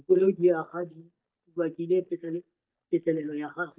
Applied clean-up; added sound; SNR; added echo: neural mask model DeepFilterNet 3.